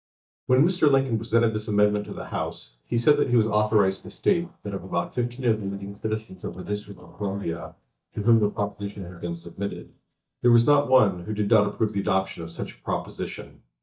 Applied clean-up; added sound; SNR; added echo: neural mask model DeepFilterNet 3.